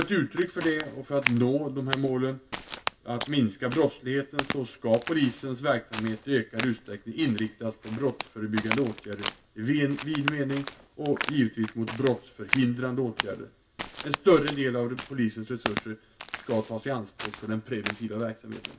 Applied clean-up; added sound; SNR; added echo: none; Crack; 7 dB; reverberation time 0.1 s.